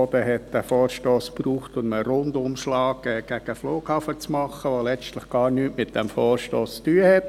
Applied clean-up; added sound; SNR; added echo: none; none; none; none.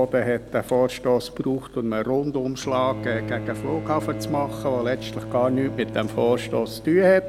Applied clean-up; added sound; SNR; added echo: none; Bowed string instrument; 11 dB; none.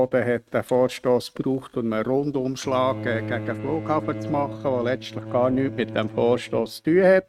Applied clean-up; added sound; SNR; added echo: neural mask model RNNoise.